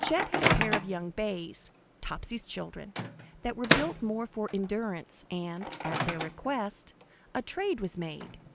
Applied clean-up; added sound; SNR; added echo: none; Microwave oven; 0 dB; none.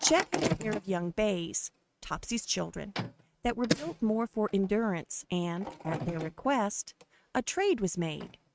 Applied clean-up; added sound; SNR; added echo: neural mask model RNNoise.